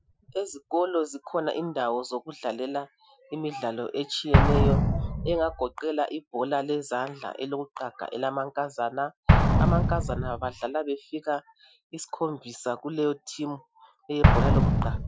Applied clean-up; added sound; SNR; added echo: classical method Wiener filter.